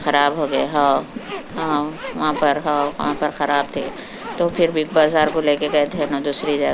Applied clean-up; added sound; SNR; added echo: none; Zipper (clothing); 13 dB; none.